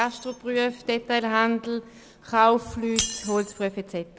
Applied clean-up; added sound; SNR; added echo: none; Shatter; 13 dB; none.